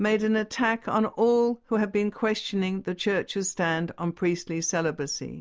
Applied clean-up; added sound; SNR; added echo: none; none; none; none.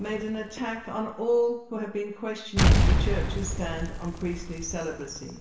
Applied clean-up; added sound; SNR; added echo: none; Explosion; -3 dB; reverberation time 1.1 s.